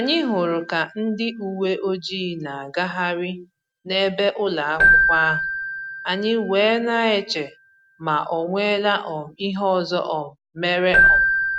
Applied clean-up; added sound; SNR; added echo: none; Keyboard (musical); 2 dB; none.